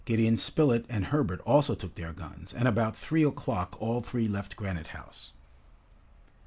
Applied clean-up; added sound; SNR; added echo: none; none; none; none.